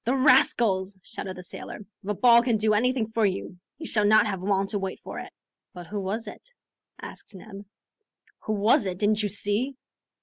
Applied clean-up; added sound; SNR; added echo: none; none; none; none.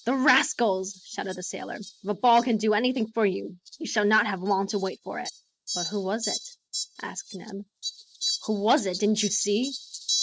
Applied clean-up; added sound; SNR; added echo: neural mask model RNNoise.